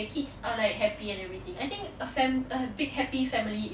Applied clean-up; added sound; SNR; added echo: none; none; none; none.